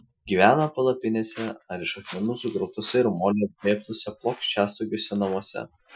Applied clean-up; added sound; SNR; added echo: classical method Wiener filter.